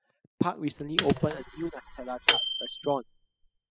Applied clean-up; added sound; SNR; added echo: classical method spectral subtraction.